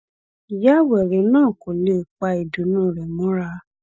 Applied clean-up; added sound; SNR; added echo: neural mask model DeepFilterNet 3.